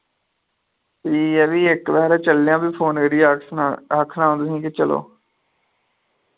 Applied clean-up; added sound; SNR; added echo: none; none; none; none.